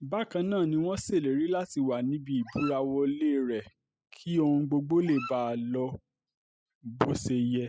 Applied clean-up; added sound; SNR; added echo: classical method spectral subtraction.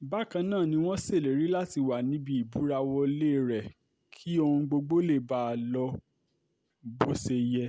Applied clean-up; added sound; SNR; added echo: none; none; none; none.